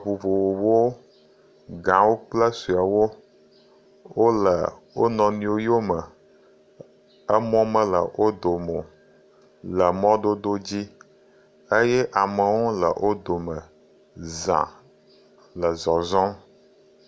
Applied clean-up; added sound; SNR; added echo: none; none; none; none.